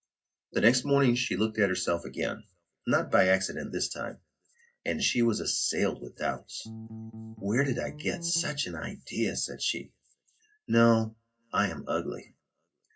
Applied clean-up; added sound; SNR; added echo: none; Bass guitar; 12 dB; reverberation time 0.4 s.